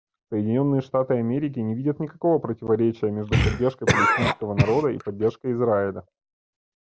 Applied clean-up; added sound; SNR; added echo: none; Cough; 0 dB; none.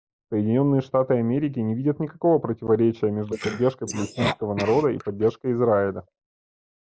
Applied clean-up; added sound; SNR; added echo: neural mask model Resemble Enhance denoiser.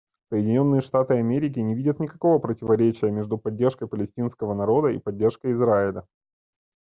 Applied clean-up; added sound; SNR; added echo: none; none; none; none.